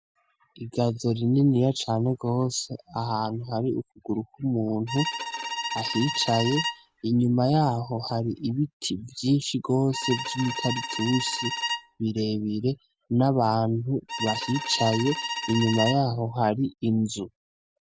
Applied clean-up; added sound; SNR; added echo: none; Bowed string instrument; 6 dB; none.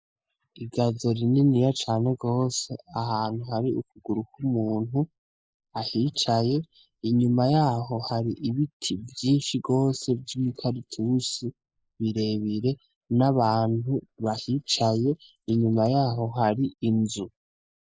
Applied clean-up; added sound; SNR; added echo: neural mask model Resemble Enhance denoiser.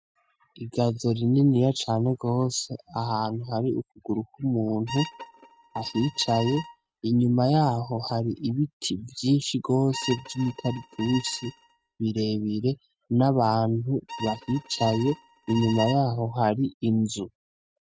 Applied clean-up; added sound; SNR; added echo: neural mask model RNNoise.